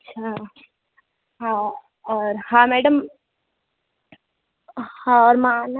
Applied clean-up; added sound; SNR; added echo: none; none; none; none.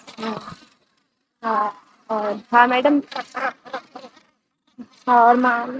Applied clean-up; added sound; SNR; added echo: neural mask model RNNoise.